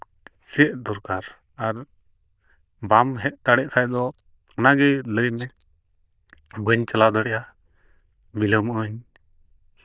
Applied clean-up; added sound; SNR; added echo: neural diffusion model UNIVERSE++.